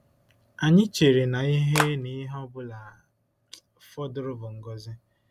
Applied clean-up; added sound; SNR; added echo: none; Clapping; 0 dB; none.